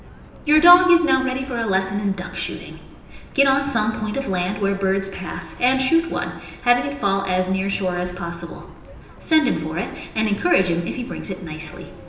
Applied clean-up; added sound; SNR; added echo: none; Car; 18 dB; reverberation time 0.9 s.